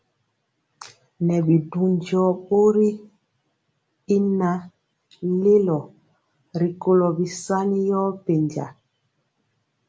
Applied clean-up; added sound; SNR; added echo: none; none; none; none.